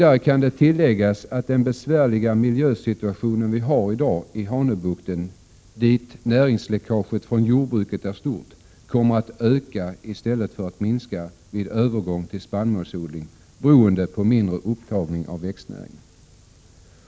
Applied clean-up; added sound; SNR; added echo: none; none; none; none.